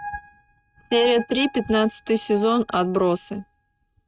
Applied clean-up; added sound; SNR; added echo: neural mask model RNNoise.